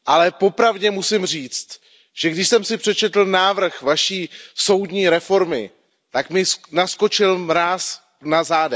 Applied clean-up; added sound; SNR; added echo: none; none; none; none.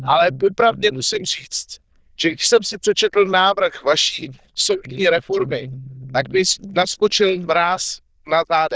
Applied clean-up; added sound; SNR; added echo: neural diffusion model UNIVERSE++.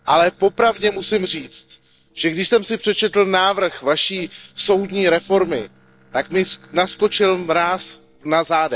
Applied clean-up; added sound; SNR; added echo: neural separator model SepFormer DNS4.